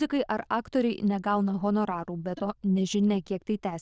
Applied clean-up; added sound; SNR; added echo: neural diffusion model UNIVERSE++.